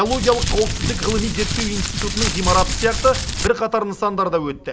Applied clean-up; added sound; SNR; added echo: none; Crumpling, crinkling; 1 dB; none.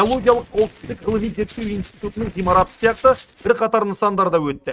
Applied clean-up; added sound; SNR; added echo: neural mask model RNNoise.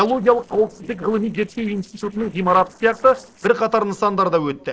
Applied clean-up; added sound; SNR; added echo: neural separator model SepFormer DNS4.